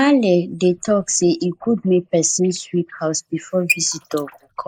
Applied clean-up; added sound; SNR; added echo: neural mask model Resemble Enhance denoiser.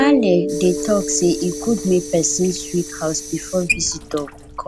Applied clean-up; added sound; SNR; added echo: none; Sink (filling or washing) / Water tap, faucet + Mallet percussion; 6 dB; none.